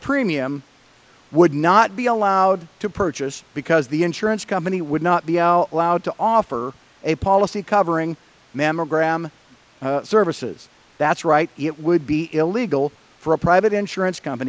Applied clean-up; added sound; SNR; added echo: none; none; none; none.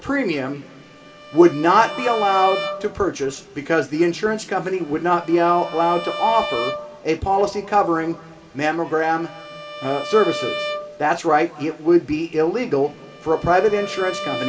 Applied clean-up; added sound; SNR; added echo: none; Bowed string instrument; 12 dB; reverberation time 2.4 s.